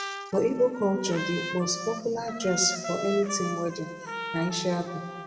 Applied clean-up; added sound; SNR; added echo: none; Trumpet; 8 dB; reverberation time 1.4 s.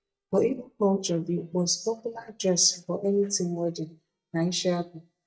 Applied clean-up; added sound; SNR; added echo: neural mask model DeepFilterNet 3.